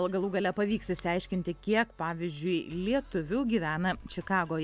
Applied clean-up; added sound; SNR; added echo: none; none; none; none.